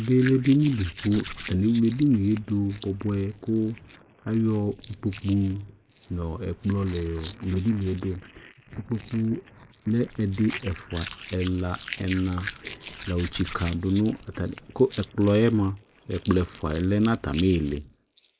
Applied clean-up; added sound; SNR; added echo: neural mask model Resemble Enhance denoiser.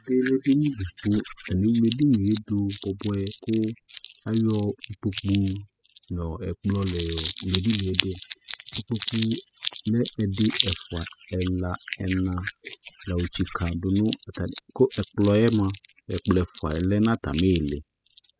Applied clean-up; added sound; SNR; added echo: classical method spectral subtraction.